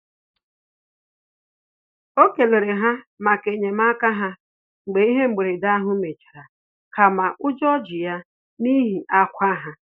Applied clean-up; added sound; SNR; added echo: neural mask model DeepFilterNet 3.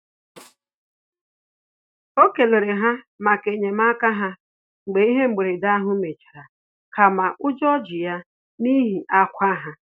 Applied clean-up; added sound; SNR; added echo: neural mask model RNNoise.